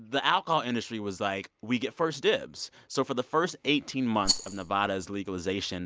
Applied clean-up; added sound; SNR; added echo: none; Rattle; 2 dB; none.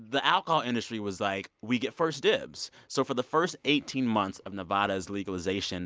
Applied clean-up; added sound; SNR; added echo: none; none; none; none.